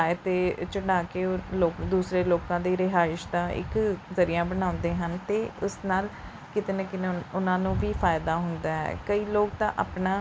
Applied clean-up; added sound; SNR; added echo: none; none; none; none.